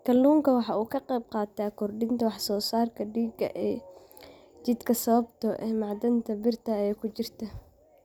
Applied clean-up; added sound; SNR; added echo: none; none; none; none.